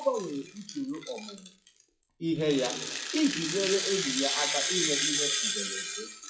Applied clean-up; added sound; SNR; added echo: classical method WPE with log-MMSE.